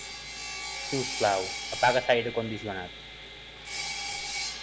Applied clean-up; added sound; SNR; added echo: none; Sawing; 5 dB; none.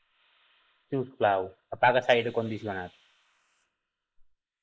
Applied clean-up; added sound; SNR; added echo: neural mask model Resemble Enhance denoiser.